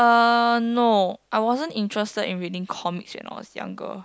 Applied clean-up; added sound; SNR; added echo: none; none; none; none.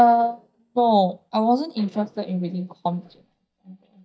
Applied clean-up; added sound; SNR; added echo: neural mask model DeepFilterNet 3.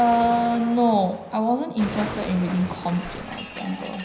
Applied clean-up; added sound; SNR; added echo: none; Explosion; 12 dB; reverberation time 0.9 s.